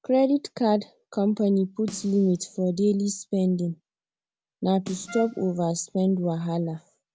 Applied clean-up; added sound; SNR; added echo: none; Trumpet + Snare drum; 20 dB; none.